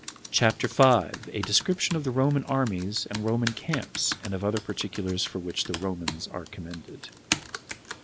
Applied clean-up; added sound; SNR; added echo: none; Computer keyboard; 11 dB; none.